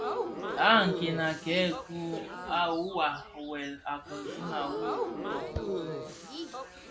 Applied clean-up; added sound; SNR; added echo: none; Crowd / Gasp; 5 dB; none.